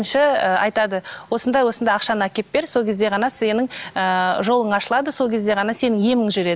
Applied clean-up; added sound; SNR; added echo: none; none; none; none.